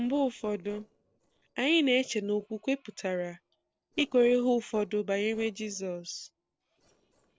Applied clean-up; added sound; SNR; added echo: neural separator model SepFormer DNS4.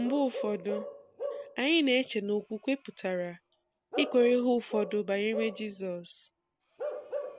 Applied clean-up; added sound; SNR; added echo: none; Bark / Livestock, farm animals, working animals; 10 dB; none.